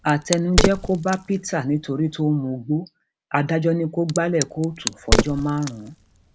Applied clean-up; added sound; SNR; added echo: none; Crack; 4 dB; none.